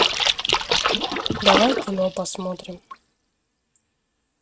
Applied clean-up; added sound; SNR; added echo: neural mask model RNNoise.